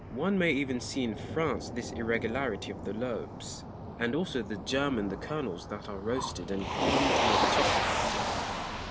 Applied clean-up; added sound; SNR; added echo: none; Motor vehicle (road); 0 dB; none.